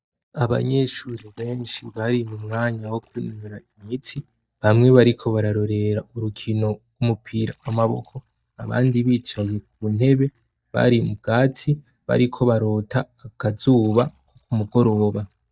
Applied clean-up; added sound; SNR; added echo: neural mask model DeepFilterNet 3.